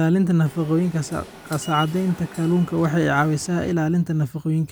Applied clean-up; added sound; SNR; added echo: none; Subway, metro, underground; 18 dB; none.